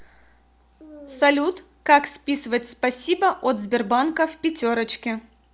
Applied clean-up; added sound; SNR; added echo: none; none; none; none.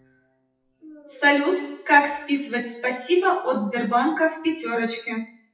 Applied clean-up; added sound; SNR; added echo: classical method WPE with log-MMSE.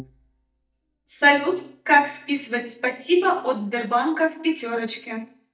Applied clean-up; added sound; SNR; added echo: neural mask model DeepFilterNet 3.